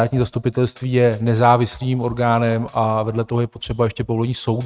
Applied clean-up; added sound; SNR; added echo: neural mask model RNNoise.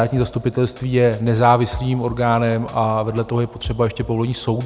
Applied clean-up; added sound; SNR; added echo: none; Drum kit; 19 dB; none.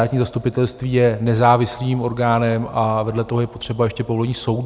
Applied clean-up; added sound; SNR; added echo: none; none; none; none.